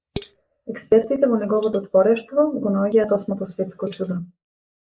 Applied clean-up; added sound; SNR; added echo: neural mask model Resemble Enhance denoiser.